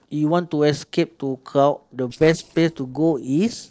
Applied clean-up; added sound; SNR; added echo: neural separator model SepFormer DNS4.